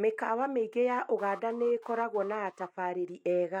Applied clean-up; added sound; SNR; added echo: neural mask model RNNoise.